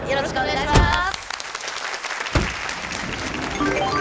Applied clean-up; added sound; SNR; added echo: none; Sliding door / Motor vehicle (road); 1 dB; none.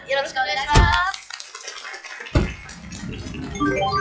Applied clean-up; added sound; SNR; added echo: classical method log-MMSE.